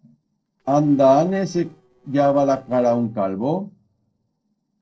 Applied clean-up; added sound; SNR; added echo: neural separator model SepFormer DNS4.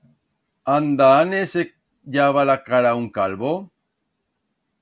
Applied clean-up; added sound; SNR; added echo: none; none; none; none.